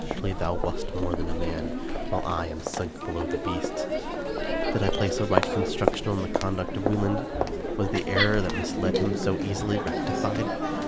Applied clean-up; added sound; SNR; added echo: none; Crowd; -2 dB; none.